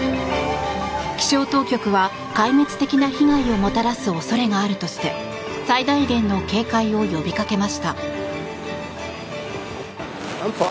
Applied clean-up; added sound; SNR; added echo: none; Breathing; 16 dB; none.